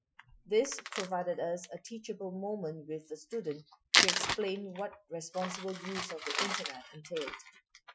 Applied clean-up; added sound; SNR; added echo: classical method Wiener filter.